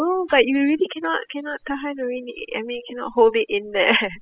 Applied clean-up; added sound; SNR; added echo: classical method spectral subtraction.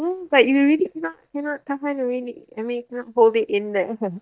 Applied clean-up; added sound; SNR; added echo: neural mask model DeepFilterNet 3.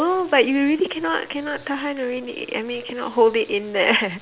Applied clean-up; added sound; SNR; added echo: none; none; none; none.